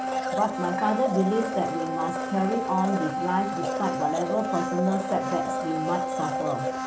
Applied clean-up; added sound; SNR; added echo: none; Domestic sounds, home sounds; 1 dB; none.